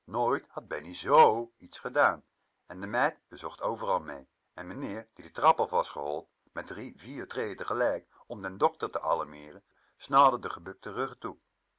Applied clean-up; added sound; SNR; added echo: none; none; none; none.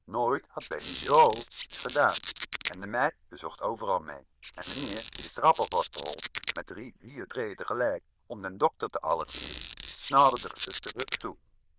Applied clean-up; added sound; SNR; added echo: neural diffusion model UNIVERSE++.